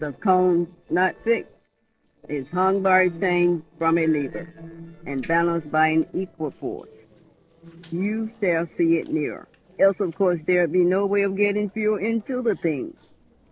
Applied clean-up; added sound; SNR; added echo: neural separator model SepFormer DNS4.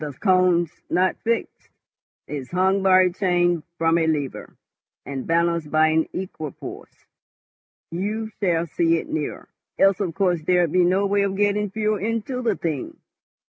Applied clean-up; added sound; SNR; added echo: none; none; none; none.